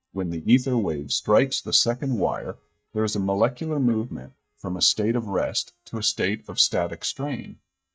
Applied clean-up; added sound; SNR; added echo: neural mask model DeepFilterNet 3.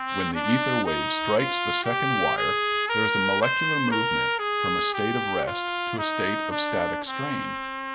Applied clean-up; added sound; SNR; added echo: none; Trumpet; -3 dB; none.